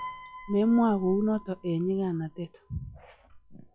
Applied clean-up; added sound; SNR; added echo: classical method log-MMSE.